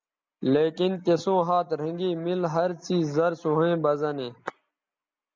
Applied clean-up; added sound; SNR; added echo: none; none; none; none.